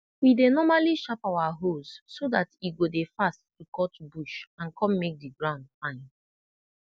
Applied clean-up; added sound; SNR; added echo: none; none; none; none.